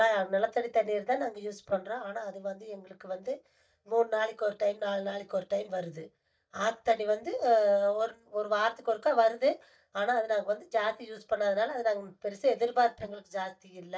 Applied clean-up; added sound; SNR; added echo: neural mask model DeepFilterNet 3.